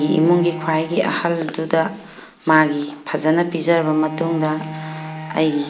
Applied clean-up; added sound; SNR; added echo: none; Bowed string instrument; 14 dB; none.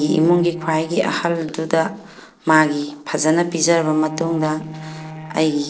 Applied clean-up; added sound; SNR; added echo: neural separator model SepFormer DNS4.